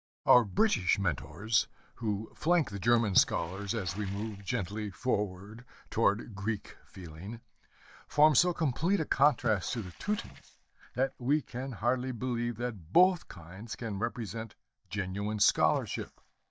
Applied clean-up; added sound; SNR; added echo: neural mask model DeepFilterNet 3.